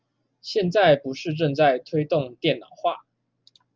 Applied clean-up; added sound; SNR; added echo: none; none; none; none.